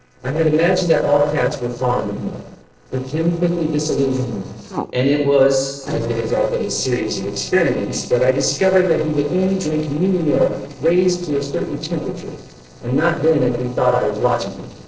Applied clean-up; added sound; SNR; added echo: neural separator model SepFormer DNS4.